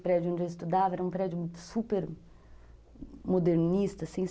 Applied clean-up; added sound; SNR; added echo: none; none; none; none.